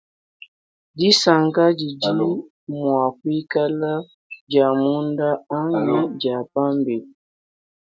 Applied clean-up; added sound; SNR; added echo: neural mask model RNNoise.